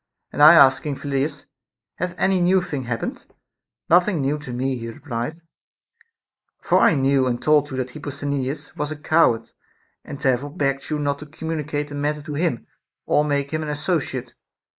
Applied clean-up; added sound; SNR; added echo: neural mask model Resemble Enhance denoiser.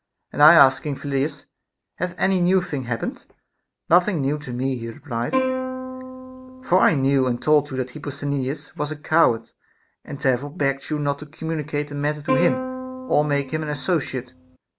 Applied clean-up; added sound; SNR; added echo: none; Plucked string instrument; 5 dB; none.